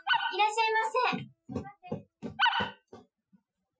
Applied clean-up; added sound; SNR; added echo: classical method Wiener filter.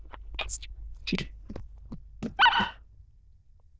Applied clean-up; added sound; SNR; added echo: neural diffusion model UNIVERSE++.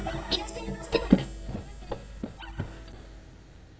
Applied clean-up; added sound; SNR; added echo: neural mask model DeepFilterNet 3.